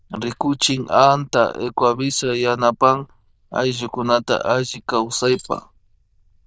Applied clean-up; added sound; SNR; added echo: neural diffusion model UNIVERSE++.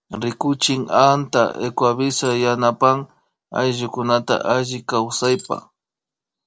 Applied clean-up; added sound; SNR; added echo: neural separator model SepFormer DNS4.